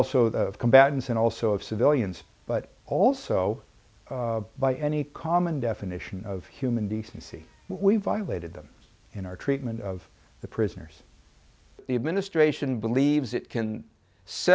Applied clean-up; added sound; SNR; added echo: none; none; none; none.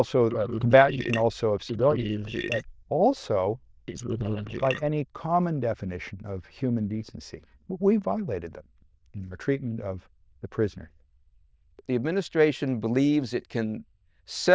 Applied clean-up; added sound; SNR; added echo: neural diffusion model UNIVERSE++.